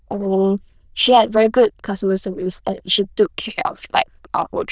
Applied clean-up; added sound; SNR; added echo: neural diffusion model UNIVERSE++.